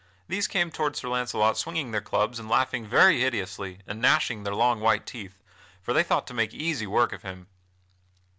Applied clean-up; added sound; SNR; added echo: none; none; none; none.